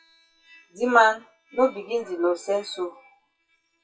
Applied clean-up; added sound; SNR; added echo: classical method WPE with log-MMSE.